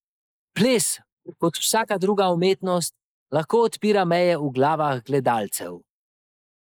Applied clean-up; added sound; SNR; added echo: neural mask model Resemble Enhance denoiser.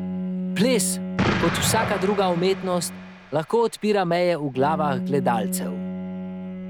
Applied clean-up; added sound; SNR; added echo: none; Bowed string instrument + Explosion; 4 dB; none.